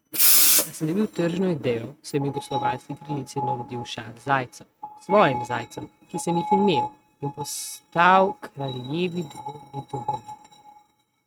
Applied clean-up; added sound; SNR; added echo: neural mask model RNNoise.